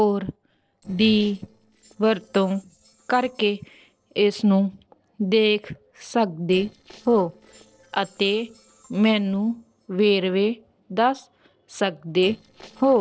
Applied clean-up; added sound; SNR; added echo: neural separator model SepFormer DNS4.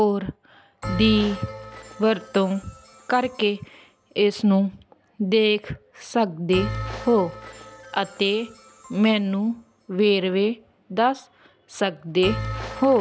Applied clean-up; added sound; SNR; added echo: none; Bell; 13 dB; none.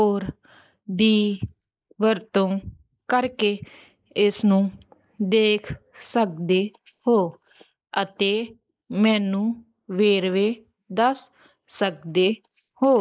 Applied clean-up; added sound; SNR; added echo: neural mask model Resemble Enhance denoiser.